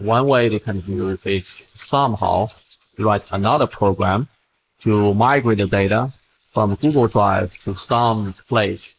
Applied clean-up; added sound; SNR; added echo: neural mask model Resemble Enhance denoiser.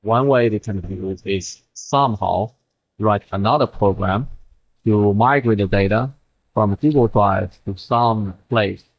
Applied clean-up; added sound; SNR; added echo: neural mask model DeepFilterNet 3.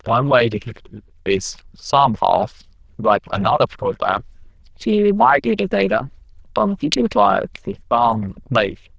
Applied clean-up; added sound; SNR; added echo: neural diffusion model UNIVERSE++.